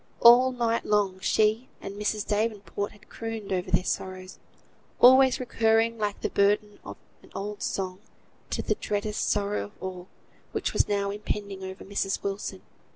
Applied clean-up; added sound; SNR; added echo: none; none; none; none.